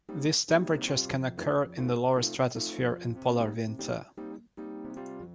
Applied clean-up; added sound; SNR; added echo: none; Piano; 12 dB; none.